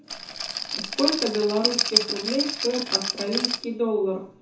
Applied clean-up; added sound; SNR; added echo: none; Rattle; 1 dB; reverberation time 0.7 s.